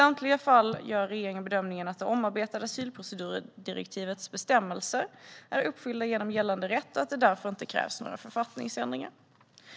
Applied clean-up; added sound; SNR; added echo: none; none; none; none.